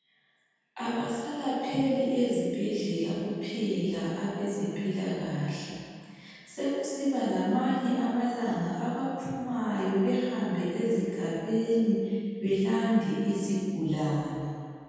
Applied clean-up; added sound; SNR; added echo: none; none; none; reverberation time 2.0 s.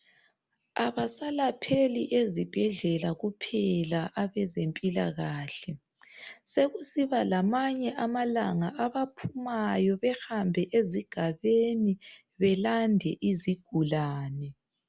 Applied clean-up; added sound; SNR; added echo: none; none; none; none.